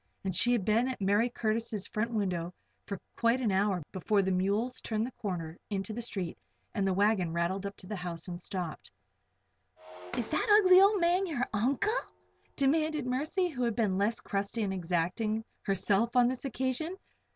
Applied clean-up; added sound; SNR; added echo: none; Shatter; 19 dB; none.